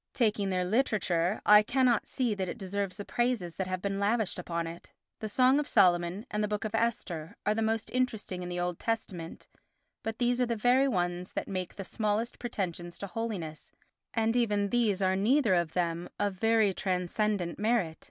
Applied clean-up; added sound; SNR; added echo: none; none; none; none.